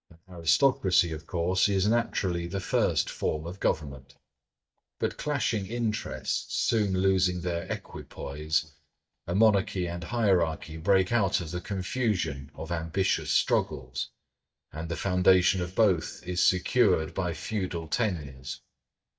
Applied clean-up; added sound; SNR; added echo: neural mask model DeepFilterNet 3.